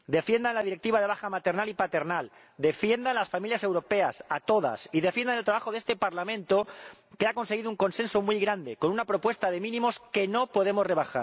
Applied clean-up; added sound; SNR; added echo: none; none; none; none.